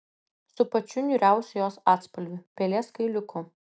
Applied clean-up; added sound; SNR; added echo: none; none; none; none.